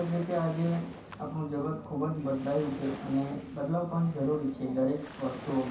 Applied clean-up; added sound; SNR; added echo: none; Waves, surf; 15 dB; reverberation time 0.6 s.